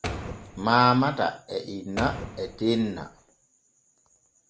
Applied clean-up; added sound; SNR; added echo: none; Door; 11 dB; none.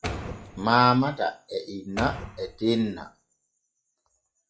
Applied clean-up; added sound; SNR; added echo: classical method log-MMSE.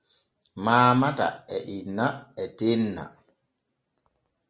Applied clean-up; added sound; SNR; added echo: none; none; none; none.